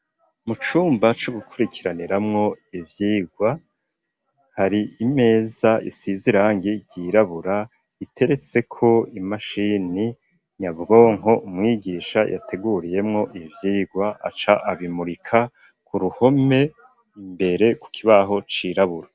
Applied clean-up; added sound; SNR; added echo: none; none; none; none.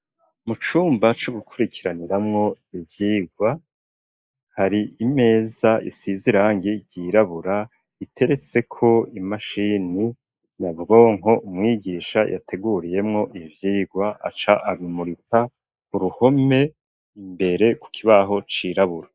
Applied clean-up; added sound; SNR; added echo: neural mask model Resemble Enhance denoiser.